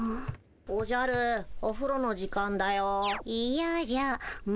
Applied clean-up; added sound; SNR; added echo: none; none; none; none.